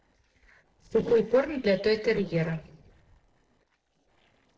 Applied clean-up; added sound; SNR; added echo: neural separator model SepFormer DNS4.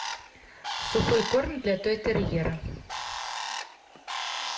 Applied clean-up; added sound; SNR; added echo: none; Bird; 6 dB; reverberation time 0.5 s.